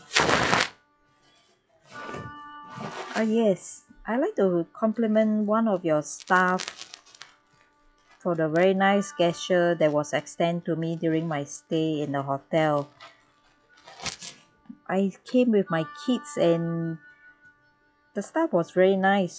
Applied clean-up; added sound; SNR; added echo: classical method log-MMSE.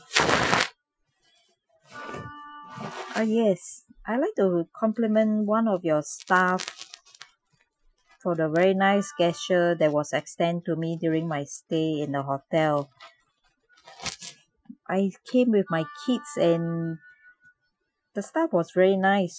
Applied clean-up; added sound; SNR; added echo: classical method Wiener filter.